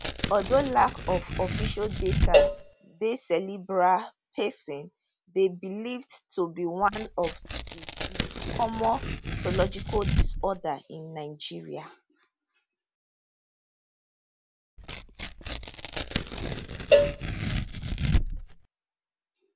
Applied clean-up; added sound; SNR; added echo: none; Tearing + Cowbell; -1 dB; none.